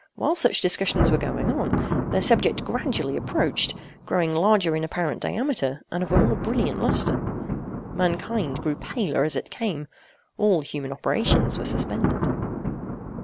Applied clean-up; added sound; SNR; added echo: none; Thunder; 2 dB; none.